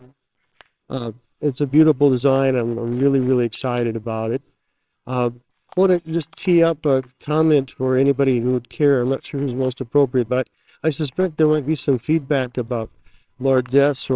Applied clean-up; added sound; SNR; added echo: neural separator model SepFormer WHAMR!.